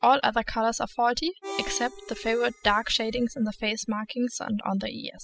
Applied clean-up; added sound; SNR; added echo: classical method spectral subtraction.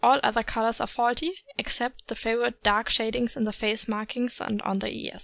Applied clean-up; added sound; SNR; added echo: none; none; none; none.